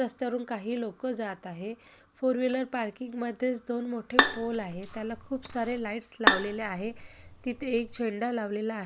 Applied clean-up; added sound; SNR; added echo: none; Bowed string instrument; -1 dB; none.